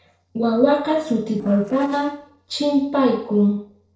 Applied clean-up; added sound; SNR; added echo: neural separator model SepFormer DNS4.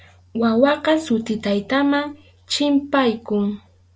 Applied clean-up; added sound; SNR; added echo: none; none; none; none.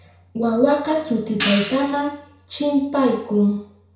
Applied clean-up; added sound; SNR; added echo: none; Hi-hat; 6 dB; reverberation time 0.6 s.